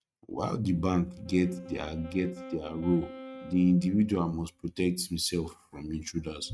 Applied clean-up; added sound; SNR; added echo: neural mask model RNNoise.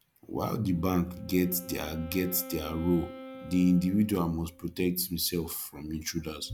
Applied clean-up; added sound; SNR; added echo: none; Wind instrument, woodwind instrument; 17 dB; none.